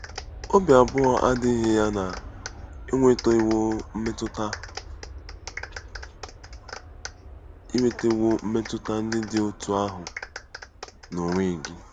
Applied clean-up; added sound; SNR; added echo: none; Aircraft + Clapping; 13 dB; none.